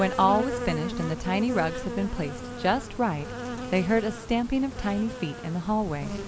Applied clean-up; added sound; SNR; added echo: none; Insect; 7 dB; none.